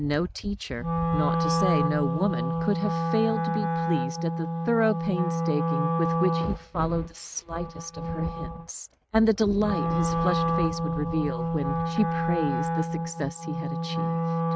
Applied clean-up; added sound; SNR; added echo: neural mask model RNNoise.